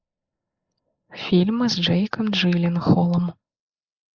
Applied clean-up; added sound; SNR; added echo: neural mask model Resemble Enhance denoiser.